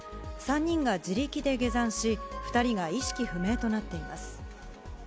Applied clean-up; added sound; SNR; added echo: none; none; none; none.